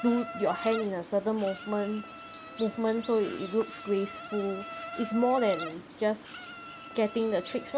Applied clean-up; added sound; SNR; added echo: none; Insect; 12 dB; none.